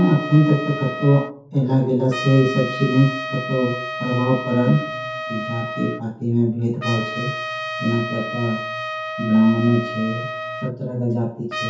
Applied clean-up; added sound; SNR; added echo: none; Trumpet; 9 dB; reverberation time 0.6 s.